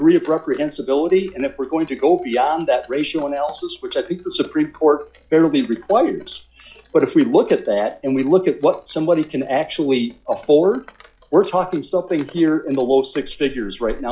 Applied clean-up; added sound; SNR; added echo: classical method log-MMSE.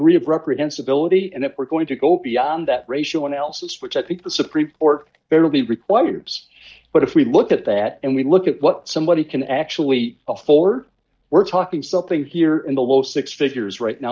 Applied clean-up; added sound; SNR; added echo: neural mask model DeepFilterNet 3.